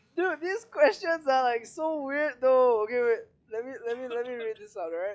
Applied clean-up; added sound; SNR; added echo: classical method log-MMSE.